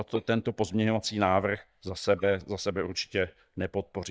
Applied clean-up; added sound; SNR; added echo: neural mask model DeepFilterNet 3.